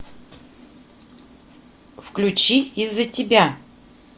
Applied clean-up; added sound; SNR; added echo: none; none; none; none.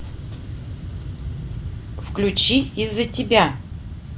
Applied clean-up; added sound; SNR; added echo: none; Fixed-wing aircraft, airplane; 7 dB; none.